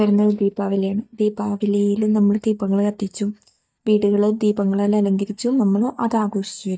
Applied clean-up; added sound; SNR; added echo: neural mask model DeepFilterNet 3.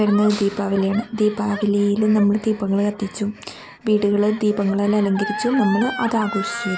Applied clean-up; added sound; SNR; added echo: none; Gasp; 13 dB; none.